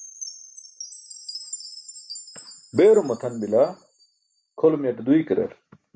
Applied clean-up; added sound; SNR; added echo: none; Chime; 18 dB; none.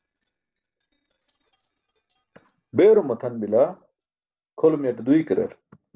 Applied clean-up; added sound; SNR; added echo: neural separator model SepFormer DNS4.